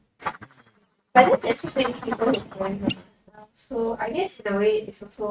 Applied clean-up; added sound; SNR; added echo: neural mask model RNNoise.